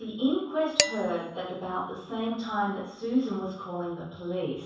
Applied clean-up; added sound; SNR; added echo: none; Dishes, pots, and pans; 4 dB; reverberation time 0.7 s.